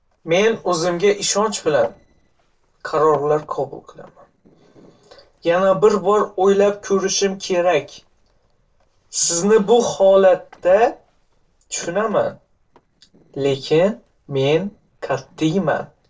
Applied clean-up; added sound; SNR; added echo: neural separator model SepFormer DNS4.